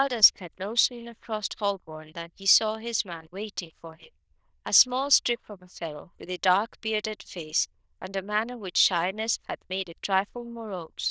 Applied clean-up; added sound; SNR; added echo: neural diffusion model UNIVERSE++.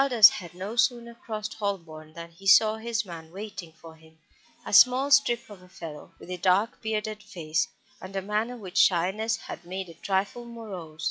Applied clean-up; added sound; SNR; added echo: classical method log-MMSE.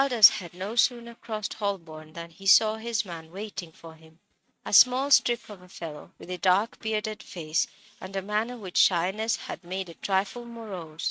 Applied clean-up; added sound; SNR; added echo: neural mask model RNNoise.